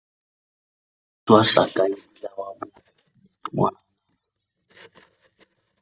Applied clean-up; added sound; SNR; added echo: neural mask model DeepFilterNet 3.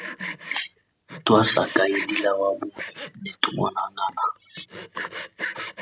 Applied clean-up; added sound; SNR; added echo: none; Sawing; 10 dB; none.